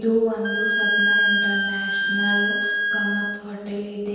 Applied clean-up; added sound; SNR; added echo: none; Wind instrument, woodwind instrument; -5 dB; reverberation time 1.2 s.